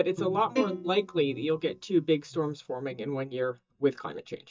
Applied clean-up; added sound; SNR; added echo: neural mask model DeepFilterNet 3.